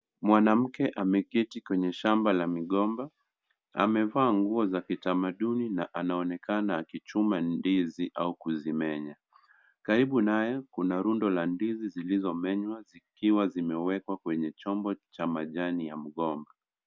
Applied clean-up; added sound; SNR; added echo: none; none; none; none.